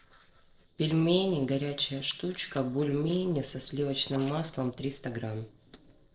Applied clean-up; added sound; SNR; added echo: neural separator model SepFormer DNS4.